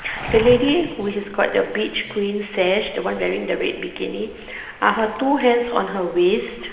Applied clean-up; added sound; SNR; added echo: none; Waves, surf; 15 dB; reverberation time 1.7 s.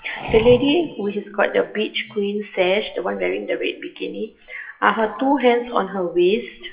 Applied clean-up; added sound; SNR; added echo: classical method WPE with log-MMSE.